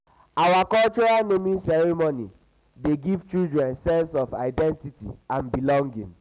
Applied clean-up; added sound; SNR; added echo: none; none; none; none.